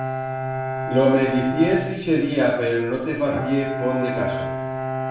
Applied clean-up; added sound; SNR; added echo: none; Bowed string instrument; 5 dB; reverberation time 0.8 s.